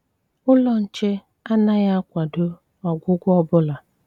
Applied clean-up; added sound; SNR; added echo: none; none; none; none.